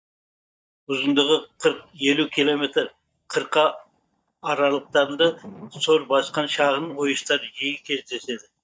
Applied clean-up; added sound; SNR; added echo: neural mask model DeepFilterNet 3.